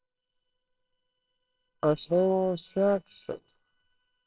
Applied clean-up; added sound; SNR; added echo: neural separator model SepFormer WHAMR!.